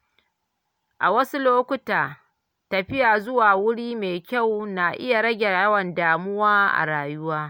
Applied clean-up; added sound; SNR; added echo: none; none; none; none.